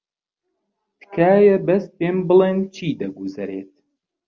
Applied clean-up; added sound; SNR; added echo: none; none; none; none.